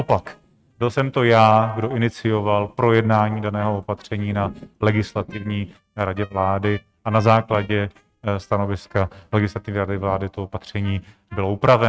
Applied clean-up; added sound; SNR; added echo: neural mask model RNNoise.